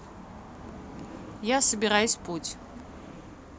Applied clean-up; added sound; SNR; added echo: none; none; none; none.